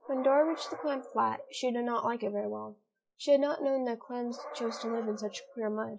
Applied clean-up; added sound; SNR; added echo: classical method log-MMSE.